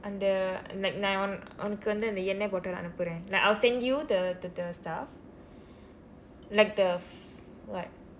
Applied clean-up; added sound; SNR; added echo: none; none; none; none.